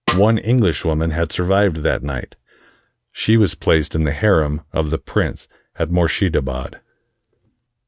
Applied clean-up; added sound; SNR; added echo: neural mask model RNNoise.